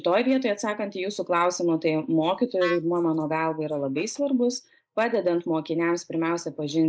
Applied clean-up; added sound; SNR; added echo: neural mask model Resemble Enhance denoiser.